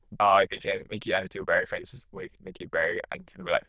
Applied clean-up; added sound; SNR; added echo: neural diffusion model UNIVERSE++.